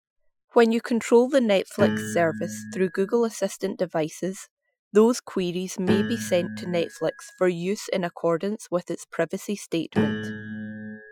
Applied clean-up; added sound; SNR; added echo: classical method Wiener filter.